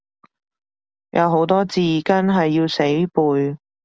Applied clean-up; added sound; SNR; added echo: none; none; none; none.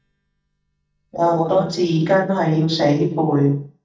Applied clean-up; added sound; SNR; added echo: neural mask model DeepFilterNet 3.